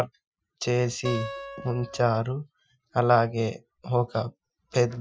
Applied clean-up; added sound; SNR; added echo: classical method Wiener filter.